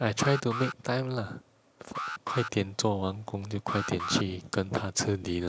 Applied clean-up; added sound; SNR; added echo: neural mask model Resemble Enhance denoiser.